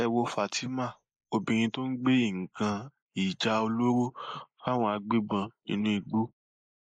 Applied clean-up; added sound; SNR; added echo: neural mask model Resemble Enhance denoiser.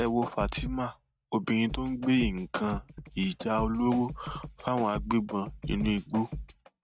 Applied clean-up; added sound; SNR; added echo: neural mask model RNNoise.